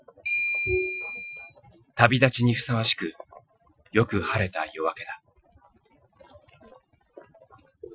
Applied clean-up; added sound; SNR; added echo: classical method Wiener filter.